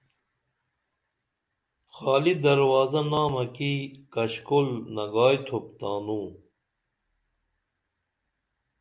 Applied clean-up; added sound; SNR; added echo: none; none; none; none.